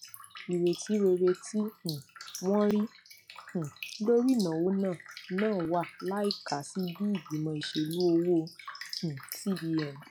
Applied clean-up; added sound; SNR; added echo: classical method log-MMSE.